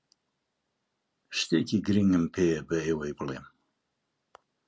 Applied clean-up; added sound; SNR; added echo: none; none; none; none.